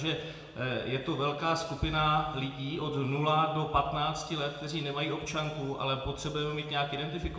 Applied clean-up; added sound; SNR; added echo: none; none; none; reverberation time 1.5 s.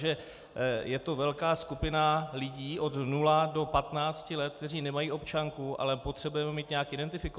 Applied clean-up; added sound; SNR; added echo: none; none; none; none.